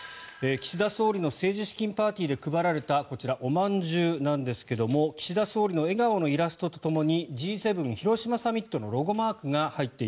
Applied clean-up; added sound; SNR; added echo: none; none; none; none.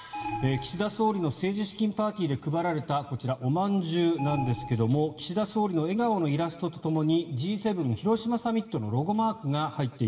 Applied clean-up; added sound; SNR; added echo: none; Alarm; 11 dB; reverberation time 2.4 s.